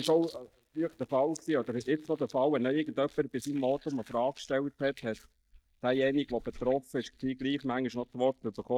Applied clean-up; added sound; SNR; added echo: neural mask model DeepFilterNet 3.